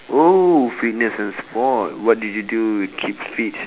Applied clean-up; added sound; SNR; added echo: none; none; none; none.